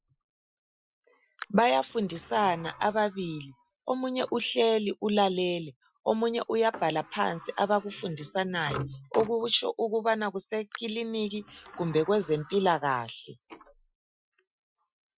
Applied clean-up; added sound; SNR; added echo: classical method Wiener filter.